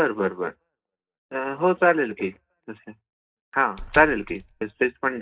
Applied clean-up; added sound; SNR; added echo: neural mask model DeepFilterNet 3.